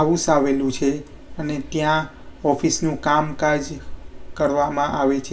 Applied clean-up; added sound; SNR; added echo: none; none; none; reverberation time 0.2 s.